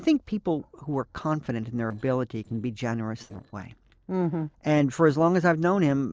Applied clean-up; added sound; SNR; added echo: neural separator model SepFormer DNS4.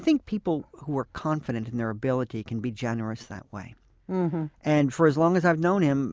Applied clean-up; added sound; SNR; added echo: none; none; none; none.